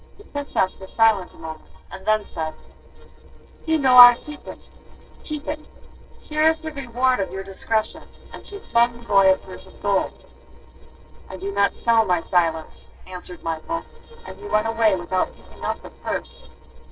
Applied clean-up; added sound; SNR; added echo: neural separator model SepFormer DNS4.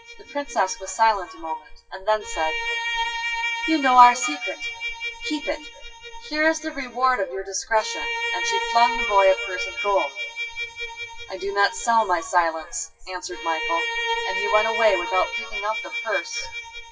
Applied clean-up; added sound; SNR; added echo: classical method WPE with log-MMSE.